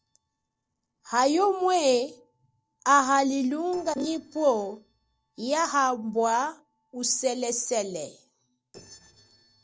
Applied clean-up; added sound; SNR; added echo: neural separator model SepFormer DNS4.